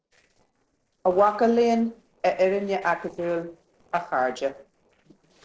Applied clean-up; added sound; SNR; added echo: neural separator model SepFormer DNS4.